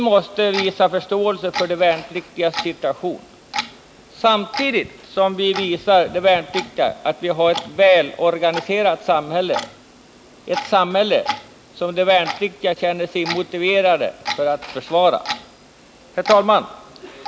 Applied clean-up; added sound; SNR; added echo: none; Clock; 13 dB; none.